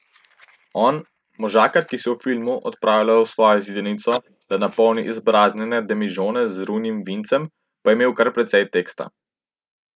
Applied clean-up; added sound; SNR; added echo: neural mask model Resemble Enhance denoiser.